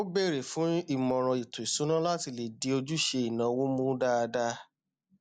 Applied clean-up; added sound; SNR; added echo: none; none; none; none.